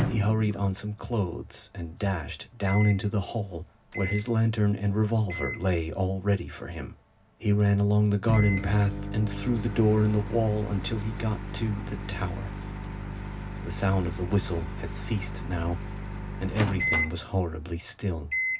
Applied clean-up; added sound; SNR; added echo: none; Microwave oven; 8 dB; reverberation time 0.4 s.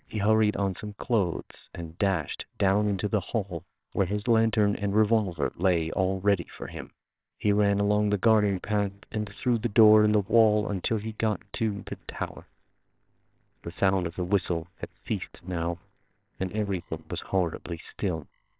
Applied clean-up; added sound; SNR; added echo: neural separator model SepFormer WHAMR!.